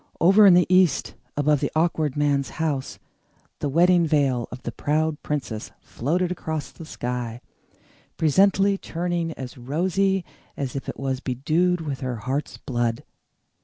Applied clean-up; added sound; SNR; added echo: none; none; none; none.